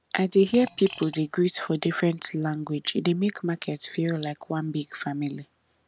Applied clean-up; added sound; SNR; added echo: none; Fart; 16 dB; none.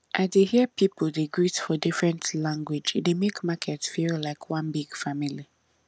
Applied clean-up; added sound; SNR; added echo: none; none; none; none.